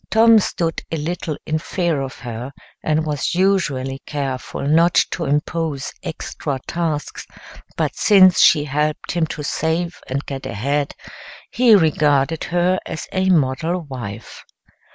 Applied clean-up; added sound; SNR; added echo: none; none; none; none.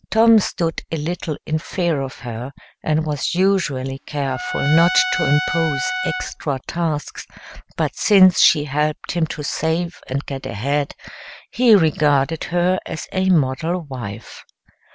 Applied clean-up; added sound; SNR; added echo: none; Trumpet; 6 dB; none.